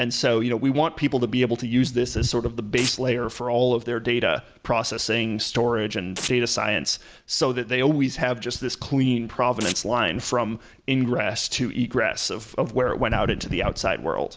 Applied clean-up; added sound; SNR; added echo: none; Domestic sounds, home sounds; 12 dB; none.